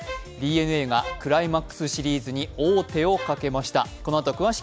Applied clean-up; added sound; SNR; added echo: none; Bowed string instrument; 15 dB; none.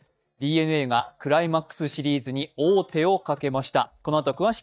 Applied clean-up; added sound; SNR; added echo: neural mask model DeepFilterNet 3.